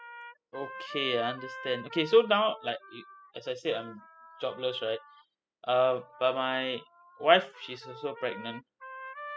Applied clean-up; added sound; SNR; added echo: classical method spectral subtraction.